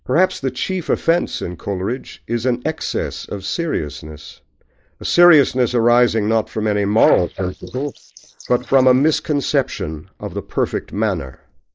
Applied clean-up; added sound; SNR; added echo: neural mask model Resemble Enhance denoiser.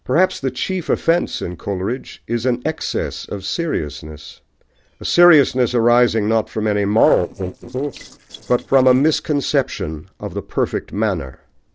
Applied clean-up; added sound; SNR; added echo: neural separator model SepFormer DNS4.